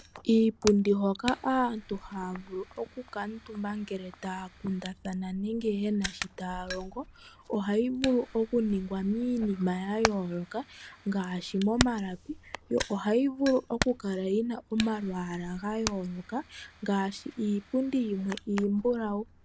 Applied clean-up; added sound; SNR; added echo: none; Hammer + Fire; 11 dB; none.